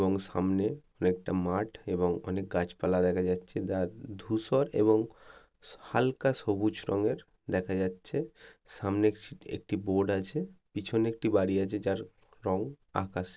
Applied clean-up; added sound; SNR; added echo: none; none; none; none.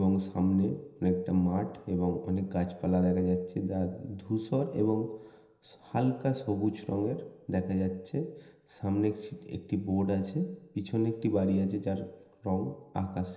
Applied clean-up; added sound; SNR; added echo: none; none; none; reverberation time 0.9 s.